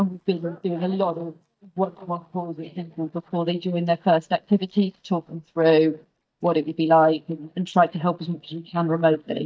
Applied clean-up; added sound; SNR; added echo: neural mask model DeepFilterNet 3.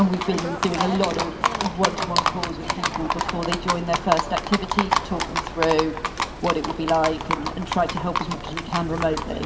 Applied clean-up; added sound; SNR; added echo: none; Livestock, farm animals, working animals; 1 dB; reverberation time 1.9 s.